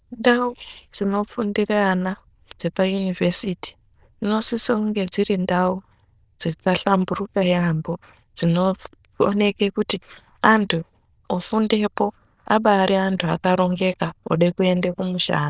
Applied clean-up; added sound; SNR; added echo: neural diffusion model UNIVERSE++.